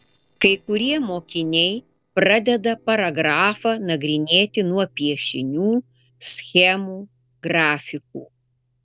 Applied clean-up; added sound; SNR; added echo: neural separator model SepFormer DNS4.